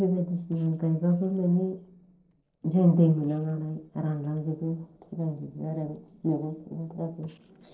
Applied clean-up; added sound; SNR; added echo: neural separator model SepFormer DNS4.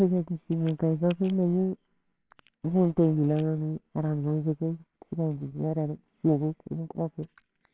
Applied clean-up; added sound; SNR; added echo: neural separator model SepFormer WHAMR!.